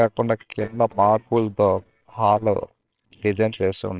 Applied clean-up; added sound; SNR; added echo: neural separator model SepFormer WHAMR!.